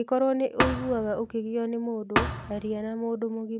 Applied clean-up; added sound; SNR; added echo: none; Thump, thud; 3 dB; none.